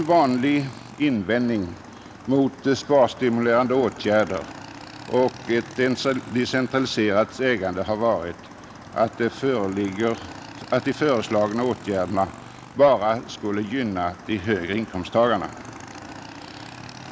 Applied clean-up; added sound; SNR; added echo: none; Motorcycle / Engine; 17 dB; none.